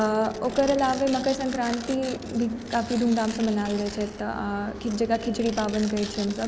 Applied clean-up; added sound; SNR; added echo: none; Tearing; 15 dB; none.